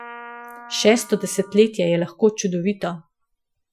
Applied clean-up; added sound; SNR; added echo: classical method Wiener filter.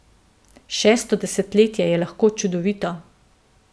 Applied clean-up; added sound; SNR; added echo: none; none; none; none.